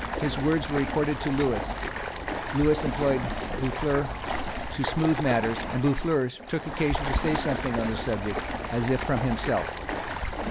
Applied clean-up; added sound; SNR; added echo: none; Stream; 3 dB; none.